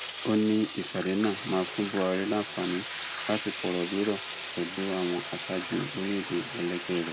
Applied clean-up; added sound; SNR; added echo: none; Bathtub (filling or washing); -2 dB; none.